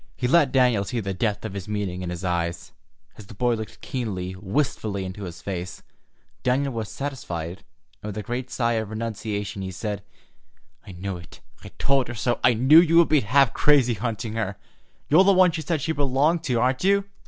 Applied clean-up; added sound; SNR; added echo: none; none; none; none.